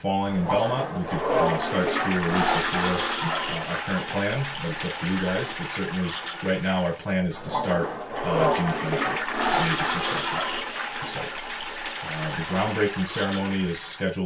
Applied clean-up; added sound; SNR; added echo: none; Toilet flush; 0 dB; reverberation time 0.2 s.